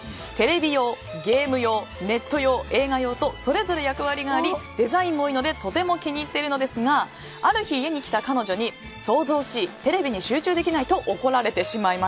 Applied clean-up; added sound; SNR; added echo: none; none; none; none.